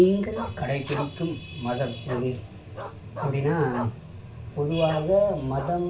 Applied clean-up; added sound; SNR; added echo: none; Bark; 14 dB; reverberation time 0.3 s.